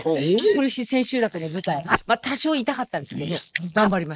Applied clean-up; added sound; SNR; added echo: neural mask model Resemble Enhance denoiser.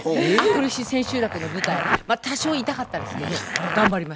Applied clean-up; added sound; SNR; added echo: none; Zipper (clothing); 5 dB; none.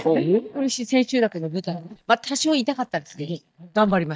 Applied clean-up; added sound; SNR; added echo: neural mask model DeepFilterNet 3.